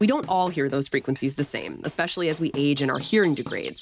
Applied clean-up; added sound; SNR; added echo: none; Drum / Drum kit; 20 dB; none.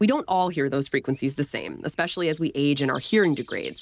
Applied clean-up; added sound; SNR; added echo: none; none; none; none.